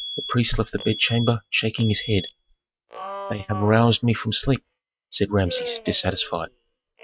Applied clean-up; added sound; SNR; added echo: neural mask model RNNoise.